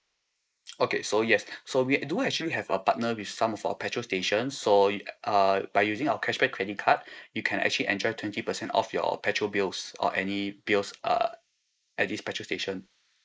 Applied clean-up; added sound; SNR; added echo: neural mask model Resemble Enhance denoiser.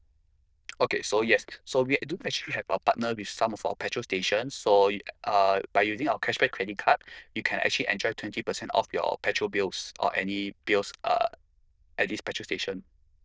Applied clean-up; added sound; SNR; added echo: neural diffusion model UNIVERSE++.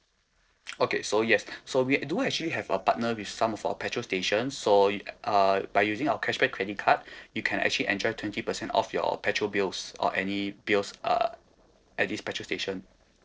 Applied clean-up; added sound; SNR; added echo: neural separator model SepFormer DNS4.